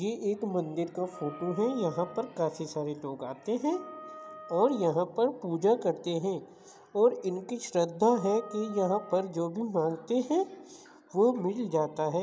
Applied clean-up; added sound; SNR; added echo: none; Wind instrument, woodwind instrument; 19 dB; none.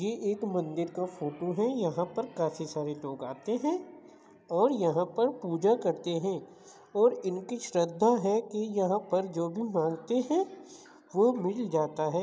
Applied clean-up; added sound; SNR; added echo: none; none; none; none.